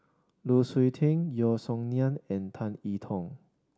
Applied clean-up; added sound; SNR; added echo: none; none; none; none.